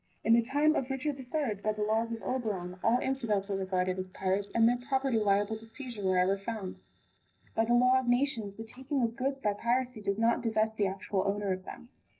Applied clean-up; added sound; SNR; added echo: neural separator model SepFormer DNS4.